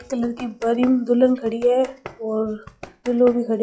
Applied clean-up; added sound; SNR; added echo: classical method log-MMSE.